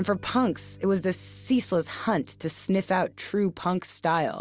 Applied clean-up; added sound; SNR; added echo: none; none; none; none.